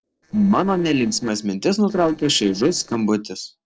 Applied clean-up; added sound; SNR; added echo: neural separator model SepFormer DNS4.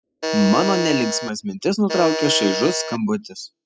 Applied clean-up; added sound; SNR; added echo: classical method spectral subtraction.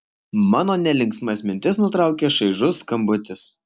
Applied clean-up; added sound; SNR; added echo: none; none; none; none.